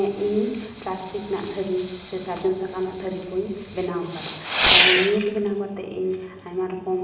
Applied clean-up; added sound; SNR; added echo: none; Fireworks; -2 dB; reverberation time 1.2 s.